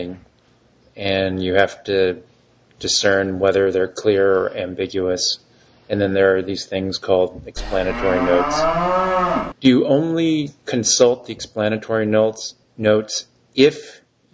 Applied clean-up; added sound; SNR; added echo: none; Livestock, farm animals, working animals; 0 dB; none.